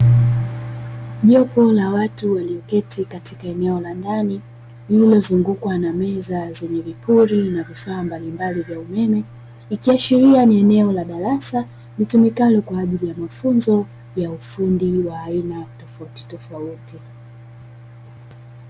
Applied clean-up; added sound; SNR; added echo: none; none; none; none.